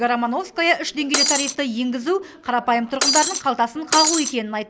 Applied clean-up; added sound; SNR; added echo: none; Shatter; -2 dB; none.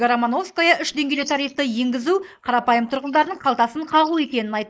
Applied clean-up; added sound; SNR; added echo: neural mask model Resemble Enhance denoiser.